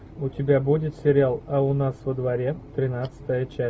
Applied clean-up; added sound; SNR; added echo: none; none; none; none.